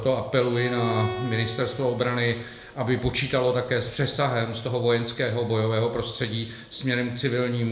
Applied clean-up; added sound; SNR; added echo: none; Bowed string instrument; 11 dB; reverberation time 0.7 s.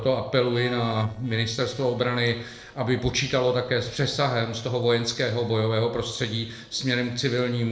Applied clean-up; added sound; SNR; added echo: neural separator model SepFormer DNS4.